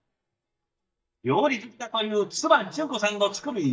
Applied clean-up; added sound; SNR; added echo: neural mask model DeepFilterNet 3.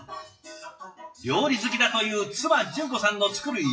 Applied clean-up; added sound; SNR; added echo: classical method WPE with log-MMSE.